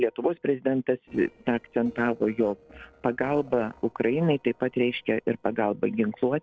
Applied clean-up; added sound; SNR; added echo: neural separator model SepFormer DNS4.